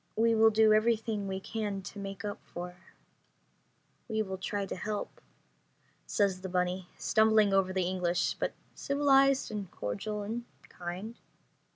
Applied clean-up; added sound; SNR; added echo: none; none; none; none.